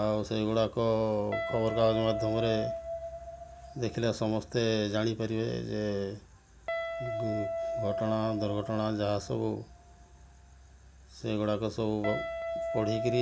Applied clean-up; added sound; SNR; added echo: none; Guitar; 7 dB; none.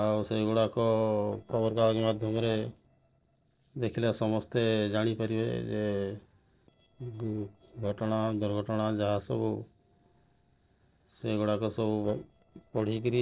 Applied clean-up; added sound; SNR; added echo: neural separator model SepFormer DNS4.